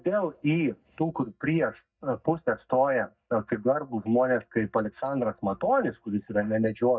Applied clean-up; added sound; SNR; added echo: neural mask model DeepFilterNet 3.